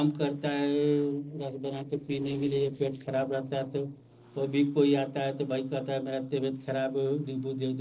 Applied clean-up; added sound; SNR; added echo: neural separator model SepFormer DNS4.